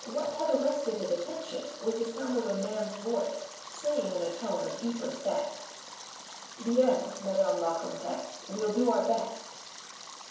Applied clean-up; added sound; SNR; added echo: none; Stream; 14 dB; reverberation time 1.0 s.